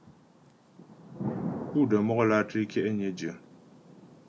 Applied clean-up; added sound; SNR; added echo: none; Thunder / Rain; 10 dB; none.